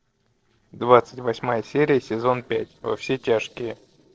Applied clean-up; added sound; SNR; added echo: neural separator model SepFormer DNS4.